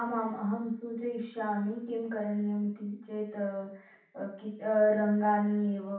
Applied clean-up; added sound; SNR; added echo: none; none; none; reverberation time 0.7 s.